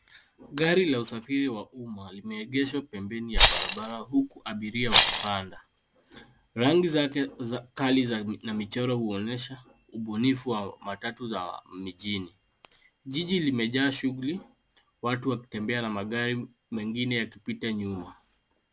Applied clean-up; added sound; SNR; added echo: none; Rattle; -4 dB; none.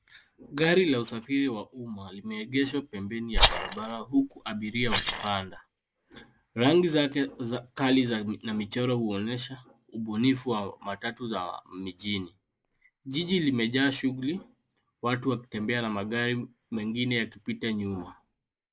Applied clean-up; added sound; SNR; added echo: neural mask model Resemble Enhance denoiser.